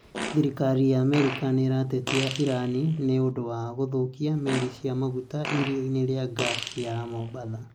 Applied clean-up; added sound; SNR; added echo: none; Fart; 10 dB; none.